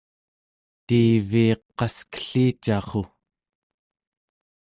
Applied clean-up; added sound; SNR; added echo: none; none; none; none.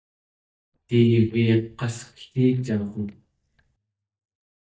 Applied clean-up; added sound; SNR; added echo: neural mask model DeepFilterNet 3.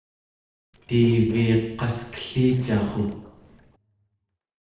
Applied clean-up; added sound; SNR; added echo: neural separator model SepFormer DNS4.